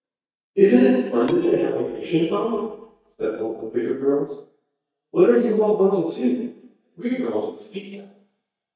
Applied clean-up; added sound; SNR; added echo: neural mask model DeepFilterNet 3.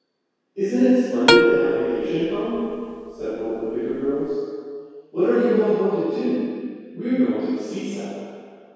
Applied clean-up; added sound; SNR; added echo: none; Plucked string instrument; 1 dB; reverberation time 2.0 s.